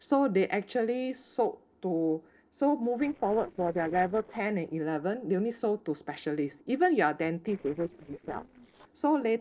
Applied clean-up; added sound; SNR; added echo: neural separator model SepFormer DNS4.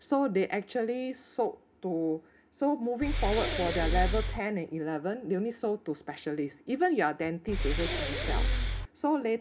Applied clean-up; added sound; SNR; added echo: none; Breathing; -2 dB; reverberation time 0.3 s.